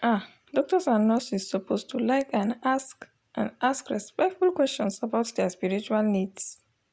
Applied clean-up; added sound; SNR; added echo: none; none; none; none.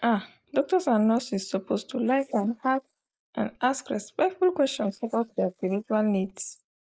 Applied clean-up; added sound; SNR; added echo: neural mask model Resemble Enhance denoiser.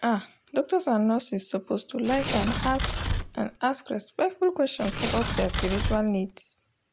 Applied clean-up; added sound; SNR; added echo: none; Tearing; 2 dB; none.